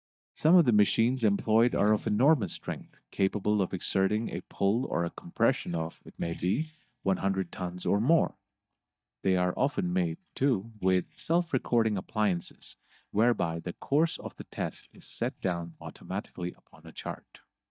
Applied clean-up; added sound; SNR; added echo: neural mask model DeepFilterNet 3.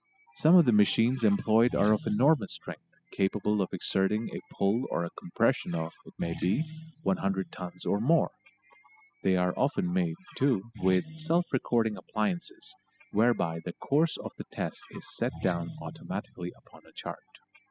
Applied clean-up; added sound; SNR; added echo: classical method spectral subtraction.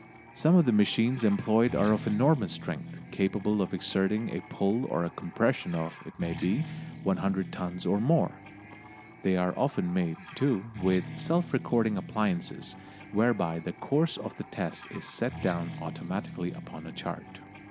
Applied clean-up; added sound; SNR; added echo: none; Guitar; 14 dB; none.